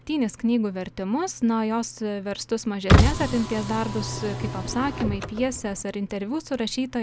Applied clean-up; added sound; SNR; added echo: none; Car; -2 dB; none.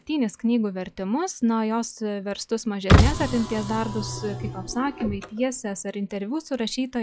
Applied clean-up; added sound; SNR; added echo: classical method log-MMSE.